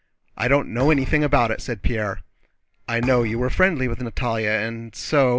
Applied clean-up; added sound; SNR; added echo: none; Thump, thud; 18 dB; none.